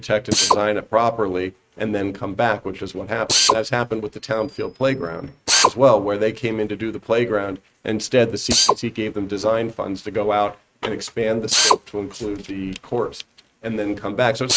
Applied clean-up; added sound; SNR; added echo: neural mask model RNNoise.